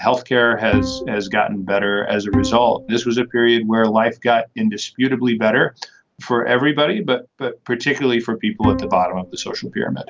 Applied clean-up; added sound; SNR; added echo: none; Bowed string instrument; 6 dB; none.